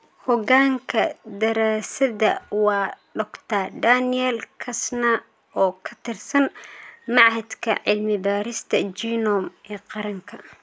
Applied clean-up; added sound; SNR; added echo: none; none; none; none.